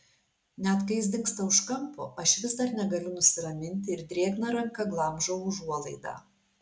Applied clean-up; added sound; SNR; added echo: none; none; none; none.